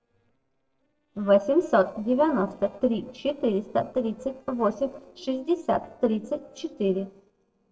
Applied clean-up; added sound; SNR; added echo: neural separator model SepFormer DNS4.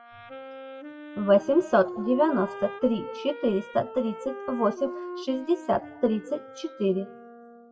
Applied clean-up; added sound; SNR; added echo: classical method WPE with log-MMSE.